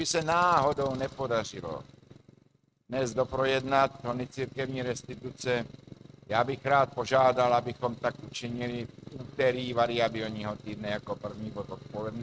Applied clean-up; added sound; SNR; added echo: neural mask model RNNoise.